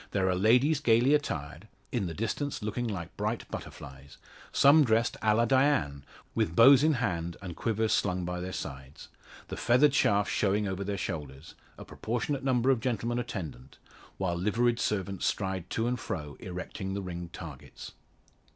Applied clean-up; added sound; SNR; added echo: none; none; none; none.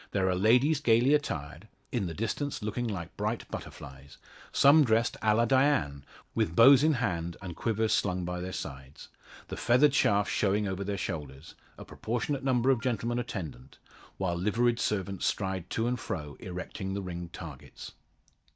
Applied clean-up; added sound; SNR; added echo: neural mask model DeepFilterNet 3.